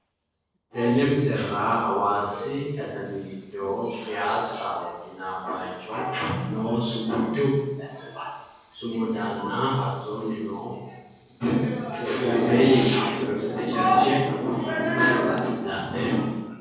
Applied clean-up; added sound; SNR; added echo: none; Fireworks; 19 dB; reverberation time 1.3 s.